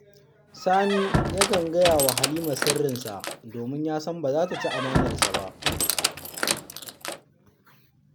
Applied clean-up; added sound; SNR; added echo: none; Squeak; 0 dB; none.